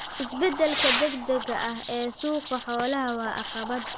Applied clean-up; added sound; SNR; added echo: none; Liquid + Whoosh, swoosh, swish / Fireworks; 5 dB; none.